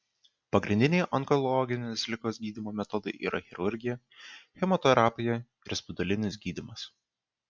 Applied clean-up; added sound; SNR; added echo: none; none; none; none.